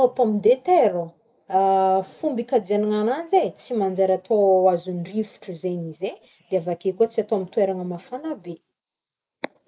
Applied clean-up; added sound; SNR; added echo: neural mask model Resemble Enhance denoiser.